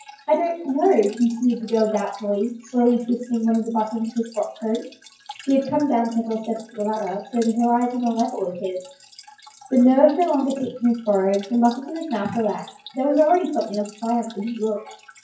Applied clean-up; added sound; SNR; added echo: classical method WPE with log-MMSE.